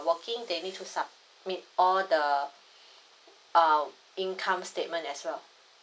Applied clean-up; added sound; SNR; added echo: none; none; none; none.